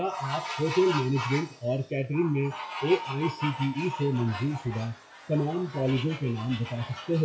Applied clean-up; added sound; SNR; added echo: classical method WPE with log-MMSE.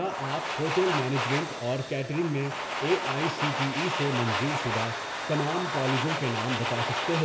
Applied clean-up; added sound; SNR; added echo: none; Domestic sounds, home sounds; 1 dB; reverberation time 1.3 s.